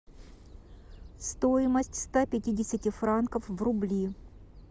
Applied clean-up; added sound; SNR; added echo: none; none; none; none.